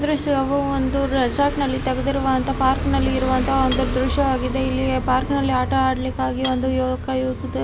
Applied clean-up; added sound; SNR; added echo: none; Cutlery, silverware; 11 dB; none.